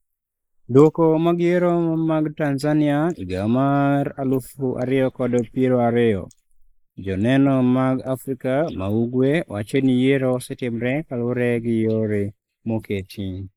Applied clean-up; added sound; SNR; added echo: neural mask model Resemble Enhance denoiser.